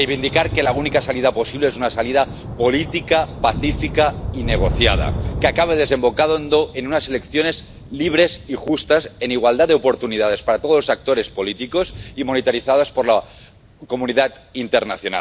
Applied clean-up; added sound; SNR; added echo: none; Thunder / Rain; 10 dB; none.